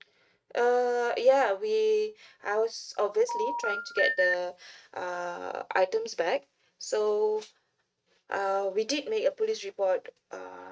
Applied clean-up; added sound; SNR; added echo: neural mask model RNNoise.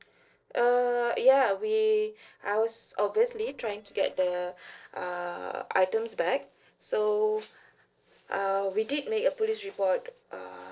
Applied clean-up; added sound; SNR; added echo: neural separator model SepFormer DNS4.